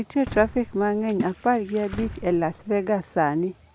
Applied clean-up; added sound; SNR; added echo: none; Water / Splash, splatter + Boom; 13 dB; none.